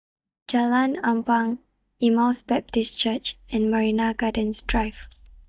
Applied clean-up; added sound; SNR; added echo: neural mask model DeepFilterNet 3.